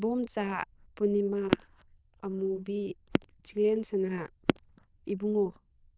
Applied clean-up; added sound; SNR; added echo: neural diffusion model UNIVERSE++.